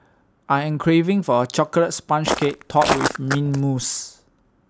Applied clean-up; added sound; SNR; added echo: none; Walk, footsteps; 3 dB; none.